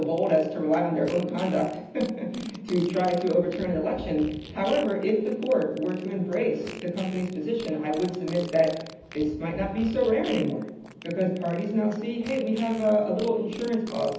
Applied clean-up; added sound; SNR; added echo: none; Fart; 18 dB; reverberation time 0.8 s.